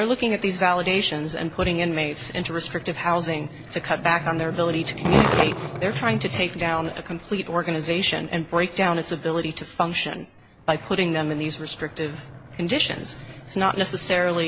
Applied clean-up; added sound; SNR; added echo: none; Skateboard; 8 dB; none.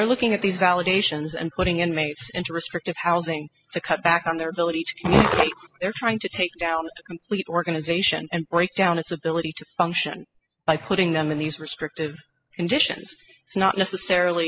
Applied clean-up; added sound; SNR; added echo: classical method spectral subtraction.